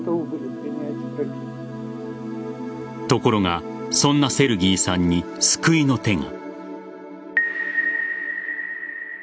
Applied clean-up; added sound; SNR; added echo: none; none; none; none.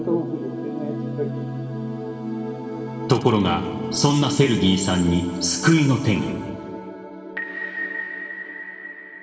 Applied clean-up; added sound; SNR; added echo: none; none; none; reverberation time 1.7 s.